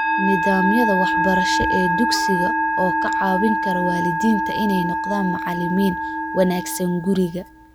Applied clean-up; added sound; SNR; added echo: none; Musical instrument; 0 dB; none.